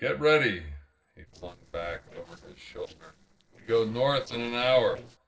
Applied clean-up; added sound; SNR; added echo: neural separator model SepFormer DNS4.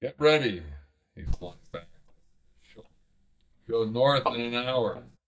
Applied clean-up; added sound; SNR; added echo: neural mask model DeepFilterNet 3.